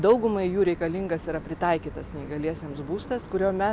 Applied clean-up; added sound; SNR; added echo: none; none; none; none.